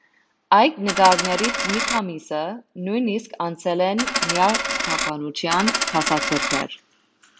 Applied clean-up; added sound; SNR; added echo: none; Coin (dropping); 1 dB; none.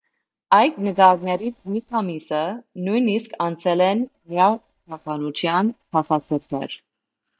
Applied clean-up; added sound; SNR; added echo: neural mask model DeepFilterNet 3.